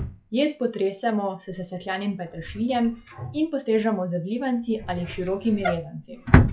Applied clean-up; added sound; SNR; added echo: classical method log-MMSE.